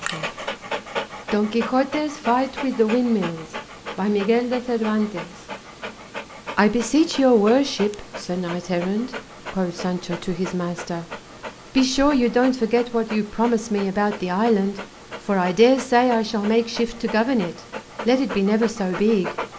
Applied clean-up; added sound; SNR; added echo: none; Dog; 13 dB; none.